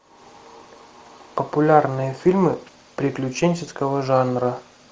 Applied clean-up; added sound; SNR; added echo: none; none; none; none.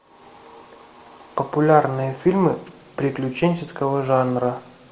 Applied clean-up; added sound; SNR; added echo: none; none; none; reverberation time 1.1 s.